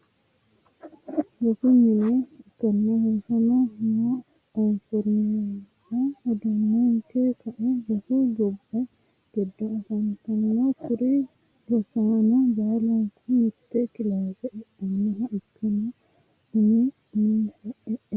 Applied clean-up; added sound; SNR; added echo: none; none; none; none.